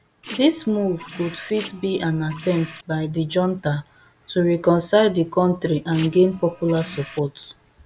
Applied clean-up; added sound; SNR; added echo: none; Printer; 17 dB; none.